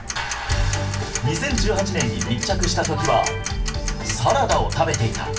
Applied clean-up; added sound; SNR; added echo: none; Tick-tock; 9 dB; reverberation time 0.3 s.